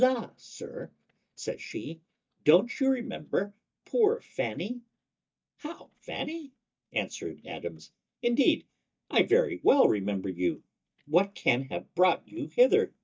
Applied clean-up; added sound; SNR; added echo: neural mask model DeepFilterNet 3.